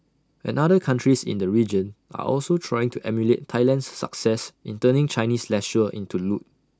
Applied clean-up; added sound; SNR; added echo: none; none; none; none.